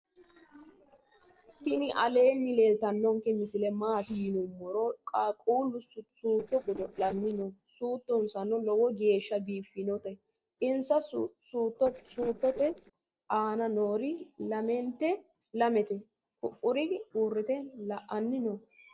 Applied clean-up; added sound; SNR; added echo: neural separator model SepFormer DNS4.